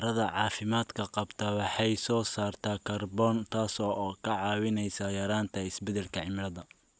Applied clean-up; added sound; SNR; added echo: none; none; none; none.